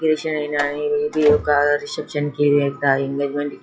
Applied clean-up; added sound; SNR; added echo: classical method log-MMSE.